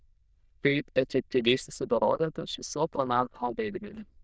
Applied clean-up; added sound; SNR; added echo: neural diffusion model UNIVERSE++.